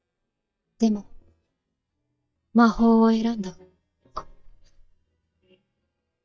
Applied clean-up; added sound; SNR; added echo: neural mask model DeepFilterNet 3.